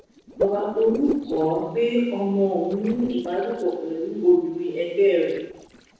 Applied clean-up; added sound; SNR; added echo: neural separator model SepFormer DNS4.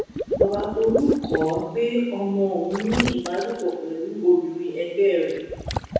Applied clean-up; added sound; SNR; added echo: none; Water / Liquid; 5 dB; reverberation time 1.1 s.